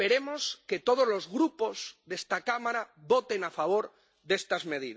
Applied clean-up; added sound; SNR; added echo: none; none; none; none.